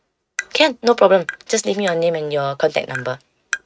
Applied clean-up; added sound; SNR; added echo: neural mask model RNNoise.